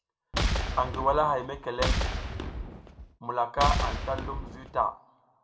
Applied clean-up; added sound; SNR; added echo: none; Boom; 0 dB; reverberation time 0.4 s.